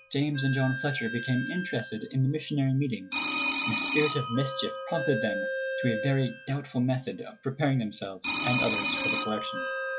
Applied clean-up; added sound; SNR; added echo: classical method log-MMSE.